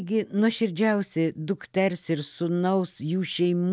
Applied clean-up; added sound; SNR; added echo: none; none; none; none.